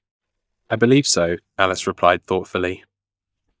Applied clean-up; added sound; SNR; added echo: neural mask model DeepFilterNet 3.